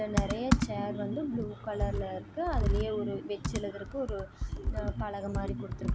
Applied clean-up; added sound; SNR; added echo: none; Computer keyboard; -1 dB; none.